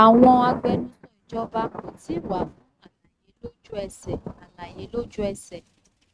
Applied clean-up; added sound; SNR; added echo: neural mask model RNNoise.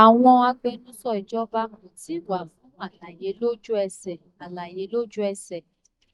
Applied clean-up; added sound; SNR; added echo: neural mask model DeepFilterNet 3.